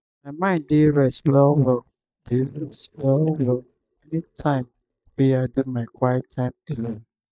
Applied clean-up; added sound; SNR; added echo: neural mask model DeepFilterNet 3.